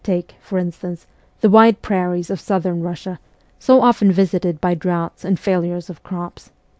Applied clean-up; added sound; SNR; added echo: none; none; none; none.